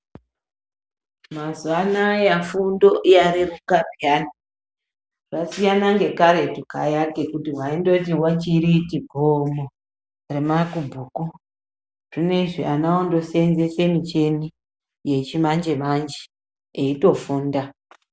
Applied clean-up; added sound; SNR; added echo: none; none; none; none.